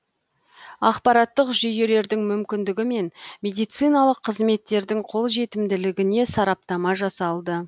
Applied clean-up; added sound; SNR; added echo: none; none; none; none.